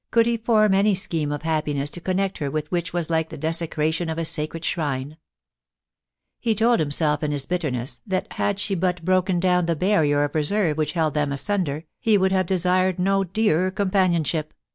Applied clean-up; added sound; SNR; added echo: none; none; none; none.